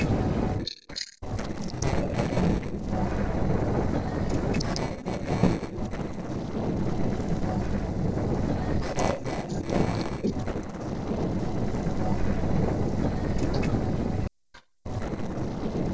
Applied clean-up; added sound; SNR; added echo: neural separator model SepFormer DNS4.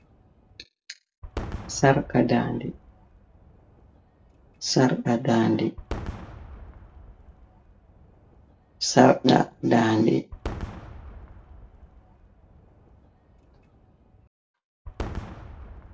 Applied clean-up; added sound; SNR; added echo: none; Fireworks; 14 dB; reverberation time 0.2 s.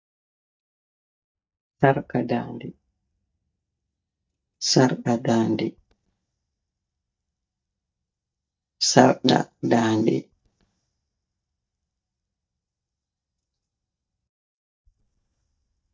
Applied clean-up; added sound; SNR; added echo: neural mask model DeepFilterNet 3.